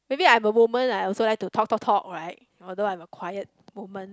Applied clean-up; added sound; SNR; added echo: none; none; none; none.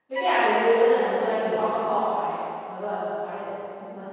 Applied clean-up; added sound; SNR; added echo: none; Bowed string instrument; 13 dB; reverberation time 2.2 s.